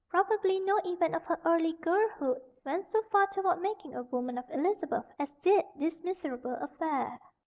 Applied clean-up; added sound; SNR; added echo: none; none; none; none.